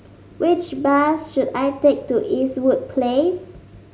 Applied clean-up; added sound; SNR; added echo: none; none; none; none.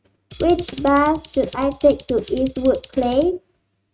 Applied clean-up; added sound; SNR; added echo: neural mask model RNNoise.